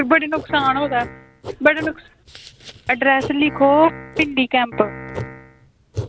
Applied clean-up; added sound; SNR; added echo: none; Writing + Piano; 13 dB; none.